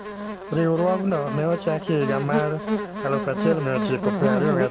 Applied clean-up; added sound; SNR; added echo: none; Buzz; 3 dB; none.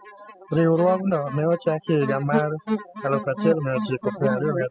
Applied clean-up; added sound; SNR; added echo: classical method spectral subtraction.